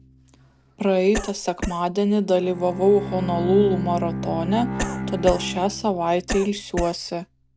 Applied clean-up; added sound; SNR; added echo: none; Bowed string instrument + Cough; 8 dB; none.